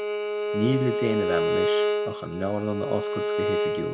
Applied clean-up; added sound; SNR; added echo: none; Bowed string instrument; -3 dB; none.